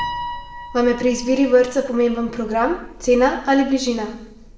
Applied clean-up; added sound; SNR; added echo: none; Piano; 15 dB; reverberation time 0.7 s.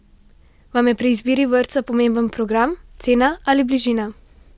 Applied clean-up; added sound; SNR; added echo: none; none; none; none.